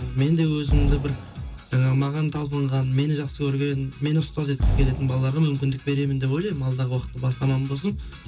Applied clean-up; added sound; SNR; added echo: none; Fireworks; 5 dB; reverberation time 0.2 s.